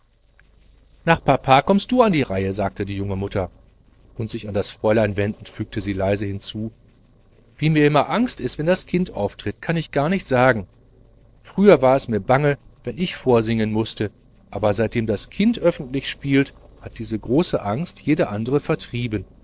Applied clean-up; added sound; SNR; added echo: neural separator model SepFormer DNS4.